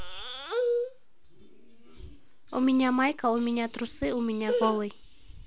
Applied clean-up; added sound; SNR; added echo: none; none; none; none.